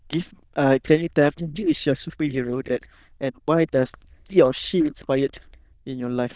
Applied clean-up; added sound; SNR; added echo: neural diffusion model UNIVERSE++.